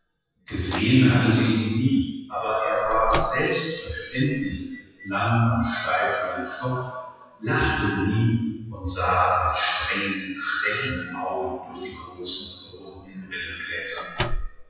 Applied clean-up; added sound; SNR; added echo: classical method WPE with log-MMSE.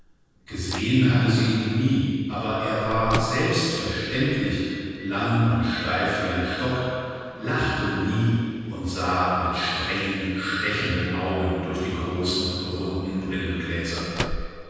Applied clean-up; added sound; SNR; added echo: none; Microwave oven; 15 dB; reverberation time 2.1 s.